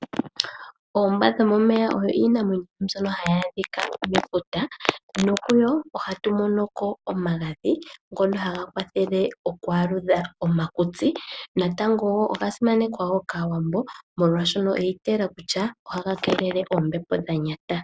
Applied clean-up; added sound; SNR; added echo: none; none; none; none.